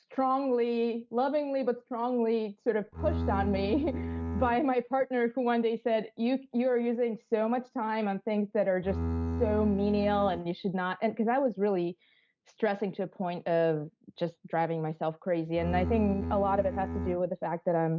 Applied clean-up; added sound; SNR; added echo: neural mask model RNNoise.